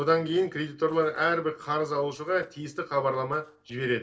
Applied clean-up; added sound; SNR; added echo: neural separator model SepFormer DNS4.